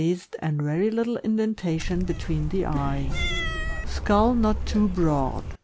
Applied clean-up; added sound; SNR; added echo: none; Cat; 3 dB; none.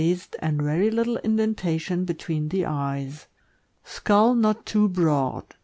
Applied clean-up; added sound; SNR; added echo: none; none; none; none.